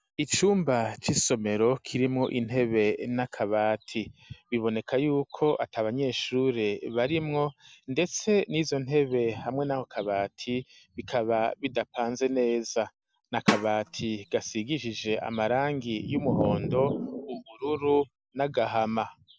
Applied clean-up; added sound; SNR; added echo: none; Drum; 4 dB; none.